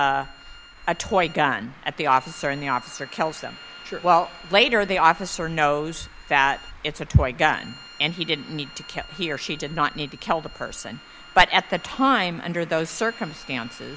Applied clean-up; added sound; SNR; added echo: none; Traffic noise, roadway noise + Bowed string instrument; 19 dB; none.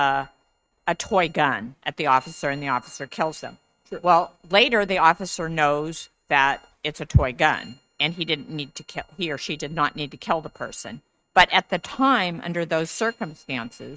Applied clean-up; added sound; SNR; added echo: neural mask model RNNoise.